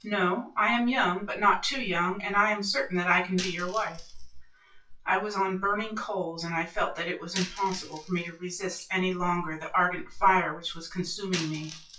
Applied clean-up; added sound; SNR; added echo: classical method WPE with log-MMSE.